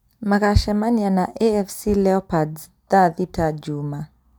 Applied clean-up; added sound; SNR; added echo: none; none; none; none.